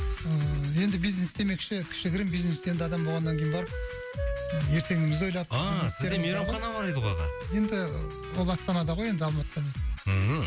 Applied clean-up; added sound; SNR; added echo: none; Wind instrument, woodwind instrument; 12 dB; none.